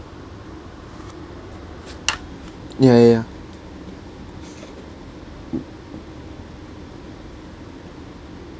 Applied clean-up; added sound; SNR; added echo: none; none; none; none.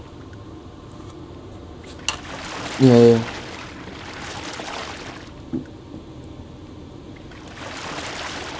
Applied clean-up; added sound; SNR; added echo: none; Water / Splash, splatter; 12 dB; reverberation time 0.9 s.